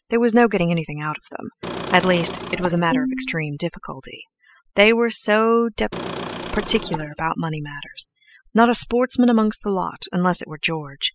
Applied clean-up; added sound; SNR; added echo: classical method spectral subtraction.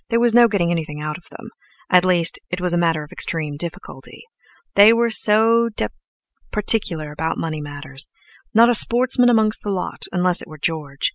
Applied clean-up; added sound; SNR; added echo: none; none; none; none.